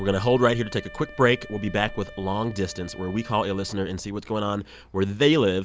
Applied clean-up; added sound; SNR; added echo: none; Cricket / Motor vehicle (road) + Wind instrument, woodwind instrument; 18 dB; none.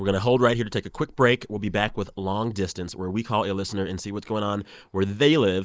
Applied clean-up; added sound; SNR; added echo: neural mask model Resemble Enhance denoiser.